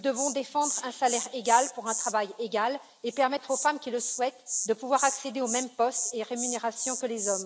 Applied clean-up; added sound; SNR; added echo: neural mask model Resemble Enhance denoiser.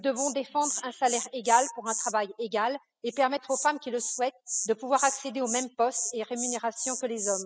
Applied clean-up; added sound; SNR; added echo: classical method spectral subtraction.